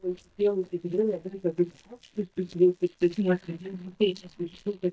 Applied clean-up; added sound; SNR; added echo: neural mask model DeepFilterNet 3.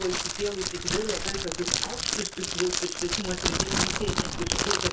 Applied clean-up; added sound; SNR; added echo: none; Crackle; -4 dB; reverberation time 0.2 s.